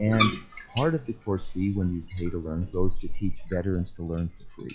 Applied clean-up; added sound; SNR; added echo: classical method log-MMSE.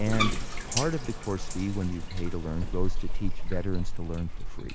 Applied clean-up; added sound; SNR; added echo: none; Bathtub (filling or washing); -4 dB; none.